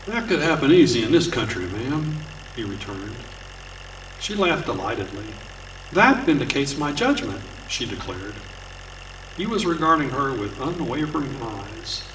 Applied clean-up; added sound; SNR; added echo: none; Idling; 15 dB; reverberation time 1.2 s.